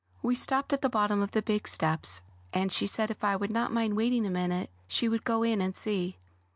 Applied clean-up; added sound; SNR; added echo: none; none; none; none.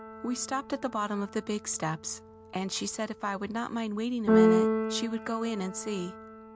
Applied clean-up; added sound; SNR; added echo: none; Keyboard (musical); -2 dB; none.